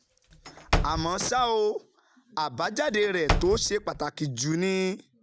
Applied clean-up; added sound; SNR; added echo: none; Slam / Wood; 4 dB; none.